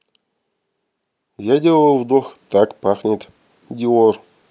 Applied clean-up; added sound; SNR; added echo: none; none; none; none.